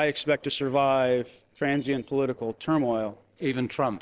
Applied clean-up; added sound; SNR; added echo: neural separator model SepFormer DNS4.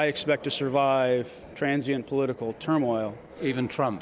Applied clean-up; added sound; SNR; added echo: none; none; none; none.